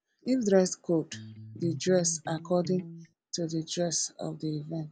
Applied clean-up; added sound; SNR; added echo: none; Electric guitar; 11 dB; none.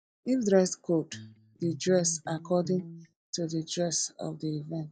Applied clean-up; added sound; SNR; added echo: neural mask model DeepFilterNet 3.